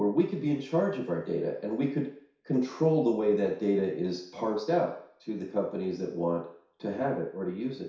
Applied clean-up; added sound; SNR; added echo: none; none; none; reverberation time 0.6 s.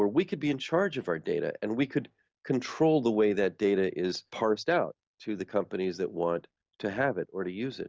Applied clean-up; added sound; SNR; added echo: none; none; none; none.